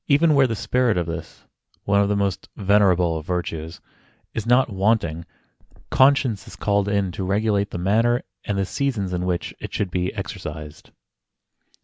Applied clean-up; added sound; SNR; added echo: none; none; none; none.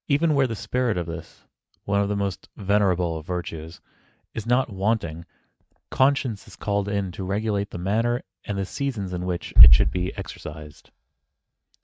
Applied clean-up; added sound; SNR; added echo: neural mask model RNNoise.